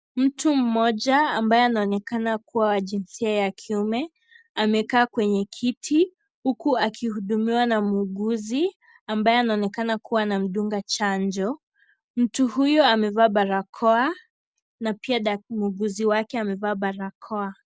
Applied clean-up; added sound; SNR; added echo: none; none; none; none.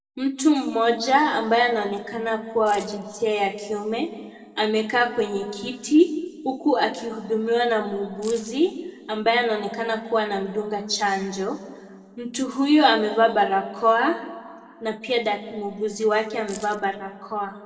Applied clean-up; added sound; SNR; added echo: neural separator model SepFormer DNS4.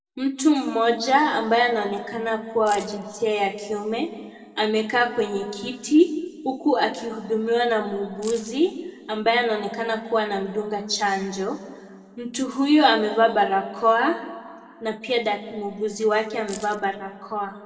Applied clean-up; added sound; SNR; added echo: none; Keys jangling; 18 dB; reverberation time 1.4 s.